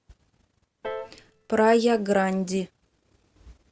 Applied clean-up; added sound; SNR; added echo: none; Piano; 16 dB; none.